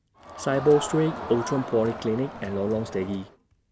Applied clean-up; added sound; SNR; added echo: none; Crowd; 10 dB; none.